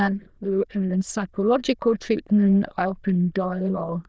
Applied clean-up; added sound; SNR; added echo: neural diffusion model UNIVERSE++.